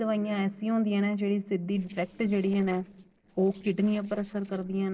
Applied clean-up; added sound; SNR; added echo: neural separator model SepFormer DNS4.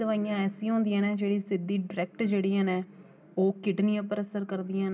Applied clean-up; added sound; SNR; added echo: none; none; none; none.